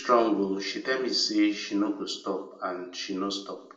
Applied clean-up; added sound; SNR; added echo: none; none; none; reverberation time 0.5 s.